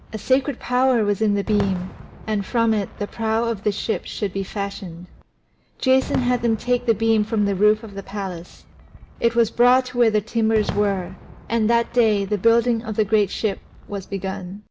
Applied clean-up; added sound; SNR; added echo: none; Fireworks; 16 dB; none.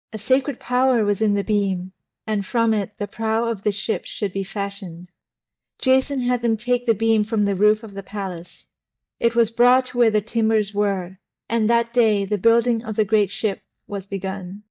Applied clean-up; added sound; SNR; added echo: neural mask model DeepFilterNet 3.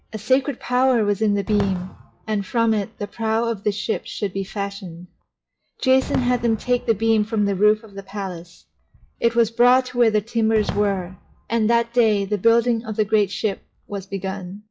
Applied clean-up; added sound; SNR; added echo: classical method log-MMSE.